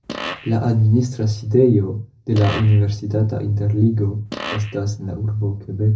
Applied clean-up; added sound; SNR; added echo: none; Fart; 14 dB; reverberation time 0.4 s.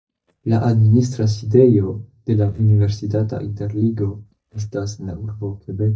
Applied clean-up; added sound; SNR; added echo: neural mask model DeepFilterNet 3.